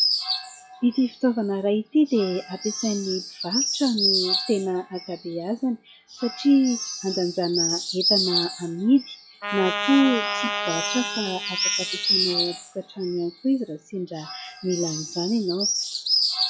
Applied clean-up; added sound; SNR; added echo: classical method log-MMSE.